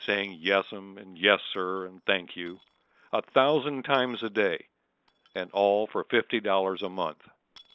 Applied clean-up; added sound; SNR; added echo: neural separator model SepFormer DNS4.